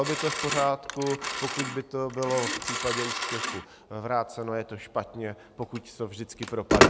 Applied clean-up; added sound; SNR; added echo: none; Telephone; -1 dB; none.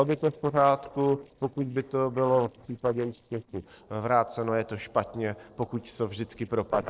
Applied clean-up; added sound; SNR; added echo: neural separator model SepFormer DNS4.